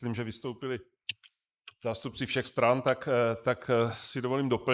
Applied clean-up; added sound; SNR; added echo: neural mask model Resemble Enhance denoiser.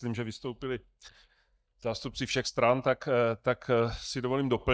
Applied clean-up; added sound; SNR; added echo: neural mask model DeepFilterNet 3.